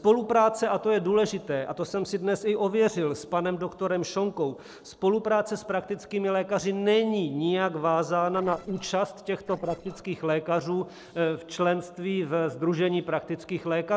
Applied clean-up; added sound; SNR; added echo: neural separator model SepFormer DNS4.